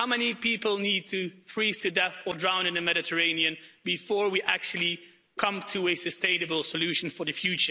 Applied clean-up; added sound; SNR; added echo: none; none; none; none.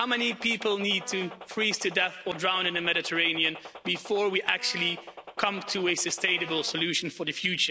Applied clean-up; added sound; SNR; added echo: none; Gunshot, gunfire + Brass instrument; 16 dB; none.